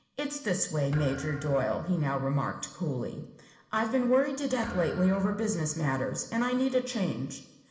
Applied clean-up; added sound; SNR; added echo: none; Thump, thud; 18 dB; reverberation time 1.0 s.